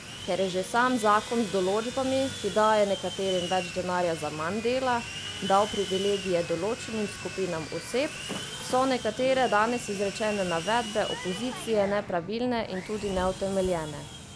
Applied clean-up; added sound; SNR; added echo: none; Sawing; 10 dB; none.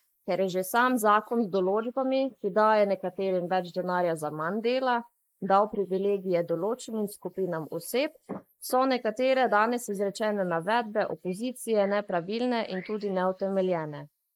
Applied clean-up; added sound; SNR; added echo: neural mask model Resemble Enhance denoiser.